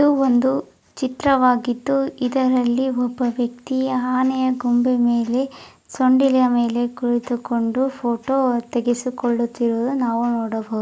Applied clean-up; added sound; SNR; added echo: none; none; none; none.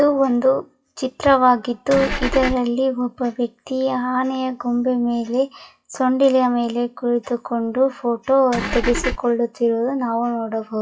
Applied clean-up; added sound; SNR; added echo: classical method WPE with log-MMSE.